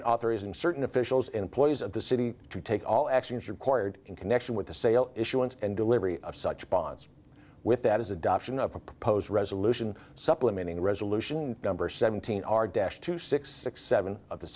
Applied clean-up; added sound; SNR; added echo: none; none; none; none.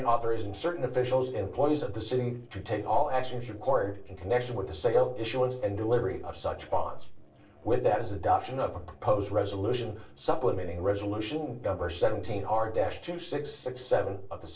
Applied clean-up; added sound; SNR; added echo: neural separator model SepFormer DNS4.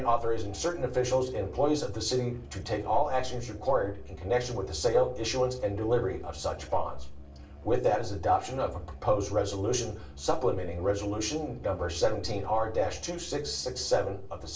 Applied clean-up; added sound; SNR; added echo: none; Musical instrument; 19 dB; reverberation time 0.3 s.